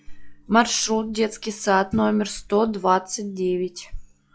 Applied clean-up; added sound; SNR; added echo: classical method log-MMSE.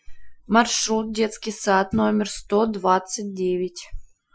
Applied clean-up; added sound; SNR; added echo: classical method Wiener filter.